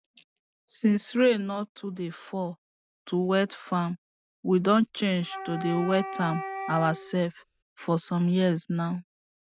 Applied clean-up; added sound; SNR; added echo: none; Wind instrument, woodwind instrument; 10 dB; none.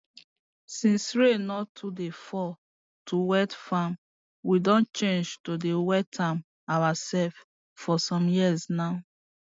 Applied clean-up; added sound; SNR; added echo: none; none; none; none.